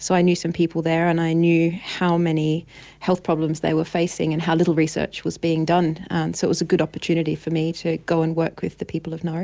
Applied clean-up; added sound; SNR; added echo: none; none; none; none.